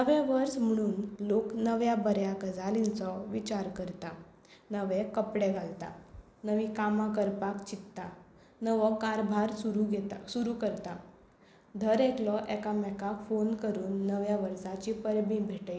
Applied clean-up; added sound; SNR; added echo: none; none; none; none.